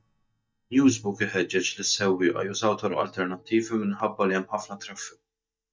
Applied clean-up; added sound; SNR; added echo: neural mask model DeepFilterNet 3.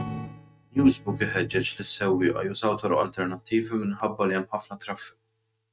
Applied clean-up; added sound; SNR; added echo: neural mask model RNNoise.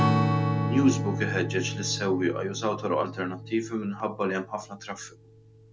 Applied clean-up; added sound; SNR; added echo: none; Strum; 1 dB; none.